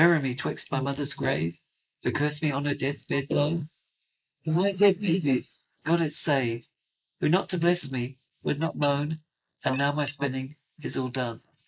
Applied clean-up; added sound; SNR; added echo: neural mask model Resemble Enhance denoiser.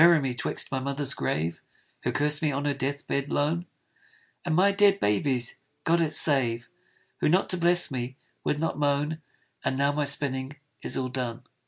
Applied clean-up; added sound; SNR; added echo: none; none; none; none.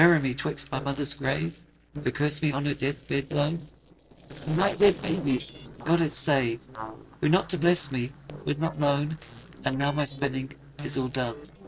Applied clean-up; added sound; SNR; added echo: neural separator model SepFormer DNS4.